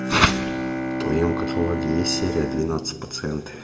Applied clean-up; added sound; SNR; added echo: none; Bowed string instrument; 3 dB; reverberation time 1.2 s.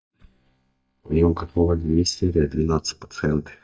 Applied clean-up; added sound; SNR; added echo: neural mask model DeepFilterNet 3.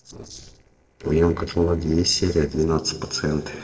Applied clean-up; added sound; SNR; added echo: neural separator model SepFormer DNS4.